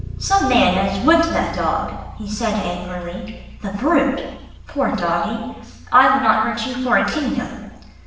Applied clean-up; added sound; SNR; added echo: none; Bass guitar; 15 dB; reverberation time 1.0 s.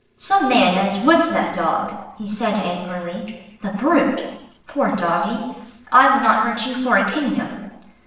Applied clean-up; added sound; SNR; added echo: neural separator model SepFormer DNS4.